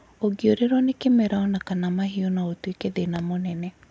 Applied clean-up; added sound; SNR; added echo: none; none; none; none.